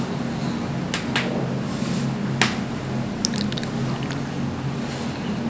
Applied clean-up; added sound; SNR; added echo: none; Guitar; 8 dB; none.